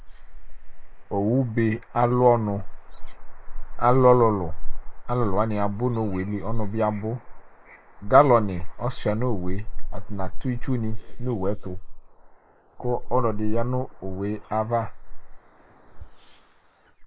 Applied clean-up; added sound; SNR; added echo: neural mask model Resemble Enhance denoiser.